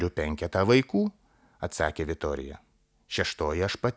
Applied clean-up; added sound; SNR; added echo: none; none; none; none.